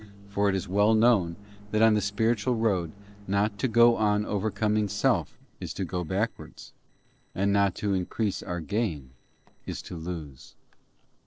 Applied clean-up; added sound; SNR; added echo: neural separator model SepFormer DNS4.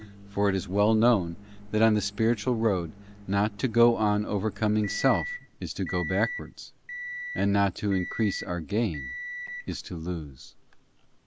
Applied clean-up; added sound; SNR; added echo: none; Microwave oven; 13 dB; none.